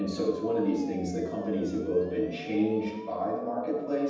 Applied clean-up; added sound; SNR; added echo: none; Siren; 18 dB; reverberation time 1.1 s.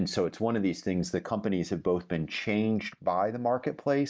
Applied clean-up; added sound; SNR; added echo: none; none; none; none.